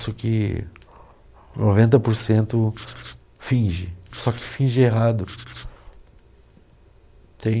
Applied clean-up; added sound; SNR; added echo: none; Writing; 20 dB; none.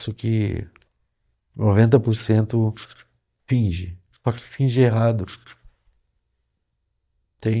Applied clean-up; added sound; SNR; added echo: neural mask model DeepFilterNet 3.